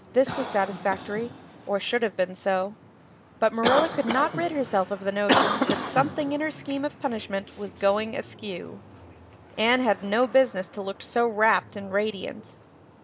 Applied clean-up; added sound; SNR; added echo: none; Cough; 7 dB; none.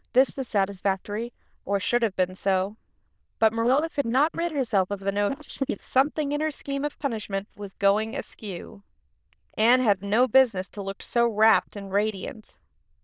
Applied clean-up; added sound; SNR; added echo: neural diffusion model UNIVERSE++.